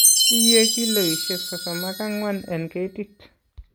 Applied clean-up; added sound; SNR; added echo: none; Chime; -3 dB; none.